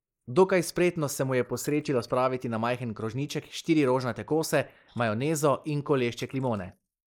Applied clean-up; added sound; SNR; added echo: neural mask model Resemble Enhance denoiser.